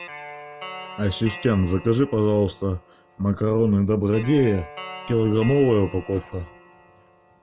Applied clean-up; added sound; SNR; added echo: none; Guitar; 17 dB; none.